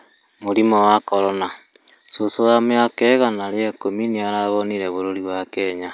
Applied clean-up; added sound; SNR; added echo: none; none; none; none.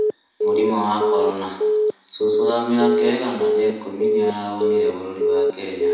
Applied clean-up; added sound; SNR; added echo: none; Telephone; -4 dB; reverberation time 1.0 s.